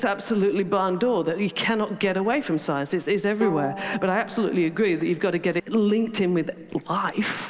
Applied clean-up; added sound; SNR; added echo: none; Bowed string instrument; 17 dB; none.